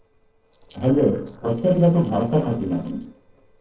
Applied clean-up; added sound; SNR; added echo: neural separator model SepFormer DNS4.